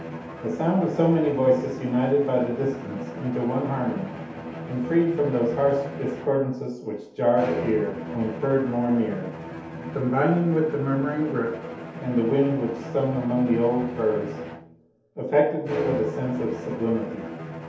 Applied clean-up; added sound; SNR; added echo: none; Bowed string instrument; 10 dB; reverberation time 0.8 s.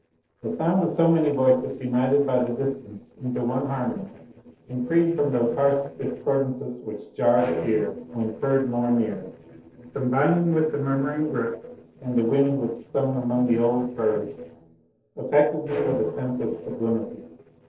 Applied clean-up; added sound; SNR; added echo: neural separator model SepFormer DNS4.